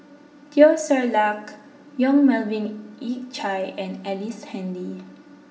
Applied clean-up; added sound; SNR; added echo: none; none; none; reverberation time 0.6 s.